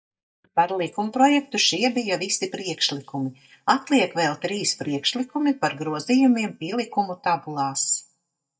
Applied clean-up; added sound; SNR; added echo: neural mask model DeepFilterNet 3.